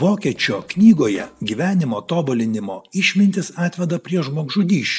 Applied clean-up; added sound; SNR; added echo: neural separator model SepFormer DNS4.